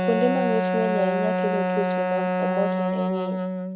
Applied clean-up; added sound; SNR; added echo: neural mask model RNNoise.